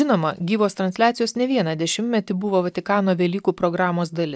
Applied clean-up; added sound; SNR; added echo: none; none; none; none.